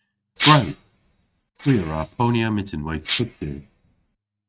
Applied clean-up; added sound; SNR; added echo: neural mask model RNNoise.